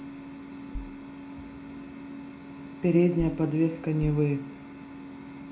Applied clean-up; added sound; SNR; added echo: none; Bass drum; 12 dB; reverberation time 0.4 s.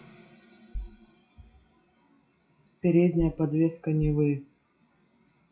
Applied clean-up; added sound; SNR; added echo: classical method WPE with log-MMSE.